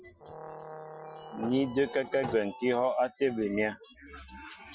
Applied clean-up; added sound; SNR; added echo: classical method Wiener filter.